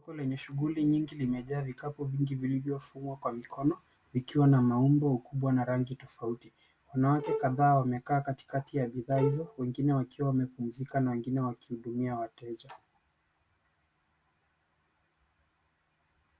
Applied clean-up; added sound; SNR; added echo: none; Bowed string instrument; 7 dB; none.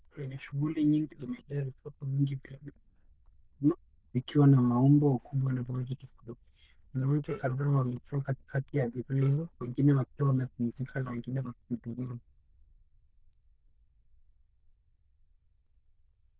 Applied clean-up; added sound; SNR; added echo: neural diffusion model UNIVERSE++.